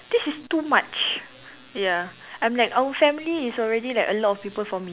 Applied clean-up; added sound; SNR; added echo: none; none; none; none.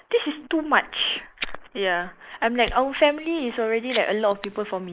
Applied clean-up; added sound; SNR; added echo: neural mask model Resemble Enhance denoiser.